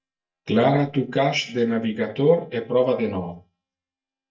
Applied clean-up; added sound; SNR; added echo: neural mask model DeepFilterNet 3.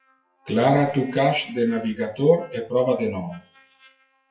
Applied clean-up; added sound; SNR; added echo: classical method WPE with log-MMSE.